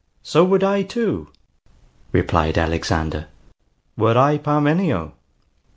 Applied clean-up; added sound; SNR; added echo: none; none; none; none.